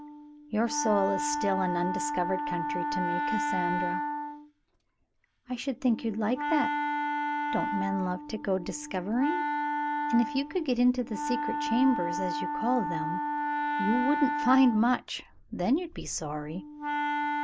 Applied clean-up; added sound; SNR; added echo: none; Wind instrument, woodwind instrument; 2 dB; none.